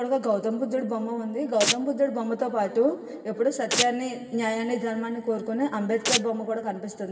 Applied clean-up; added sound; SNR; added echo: none; Domestic sounds, home sounds; 3 dB; reverberation time 2.3 s.